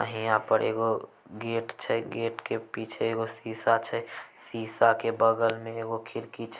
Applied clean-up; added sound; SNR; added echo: none; none; none; none.